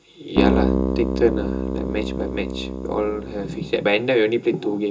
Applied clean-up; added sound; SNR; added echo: none; Keyboard (musical); 0 dB; reverberation time 0.2 s.